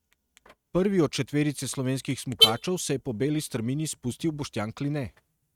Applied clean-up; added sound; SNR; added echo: neural mask model RNNoise.